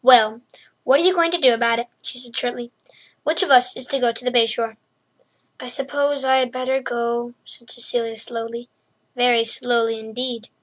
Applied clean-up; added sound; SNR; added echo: none; none; none; none.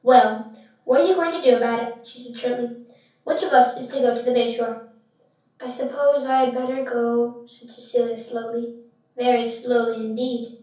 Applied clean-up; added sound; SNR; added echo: none; none; none; reverberation time 0.6 s.